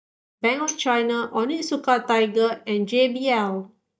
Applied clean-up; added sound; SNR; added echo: neural mask model DeepFilterNet 3.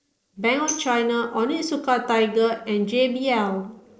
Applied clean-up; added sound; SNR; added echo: neural separator model SepFormer DNS4.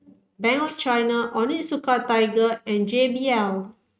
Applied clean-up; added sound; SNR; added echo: neural mask model RNNoise.